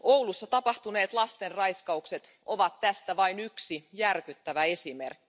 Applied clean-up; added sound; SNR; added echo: none; none; none; none.